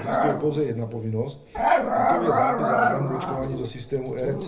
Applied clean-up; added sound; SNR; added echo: none; Growling; -3 dB; reverberation time 0.3 s.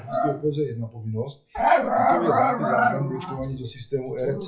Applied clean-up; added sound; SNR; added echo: classical method WPE with log-MMSE.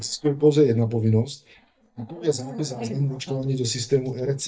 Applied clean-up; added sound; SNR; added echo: neural mask model DeepFilterNet 3.